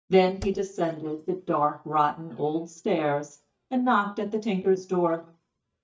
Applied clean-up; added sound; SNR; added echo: neural mask model DeepFilterNet 3.